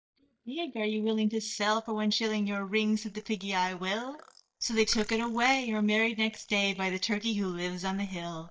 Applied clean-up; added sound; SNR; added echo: neural mask model DeepFilterNet 3.